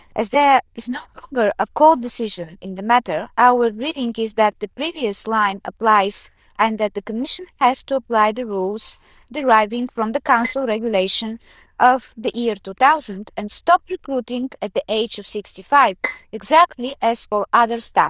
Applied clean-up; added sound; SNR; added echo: neural diffusion model UNIVERSE++.